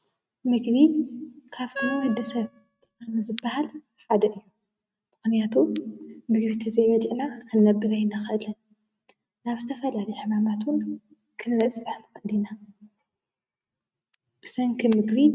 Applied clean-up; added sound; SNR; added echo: neural mask model RNNoise.